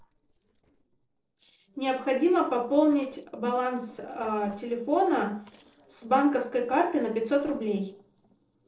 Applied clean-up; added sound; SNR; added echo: neural separator model SepFormer DNS4.